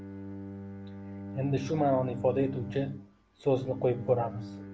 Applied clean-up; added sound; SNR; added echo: none; Bowed string instrument; 10 dB; none.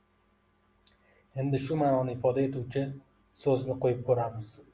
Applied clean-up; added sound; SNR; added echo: none; none; none; none.